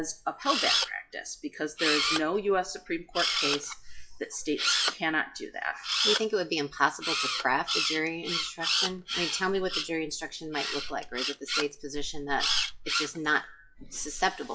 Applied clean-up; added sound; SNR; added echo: classical method WPE with log-MMSE.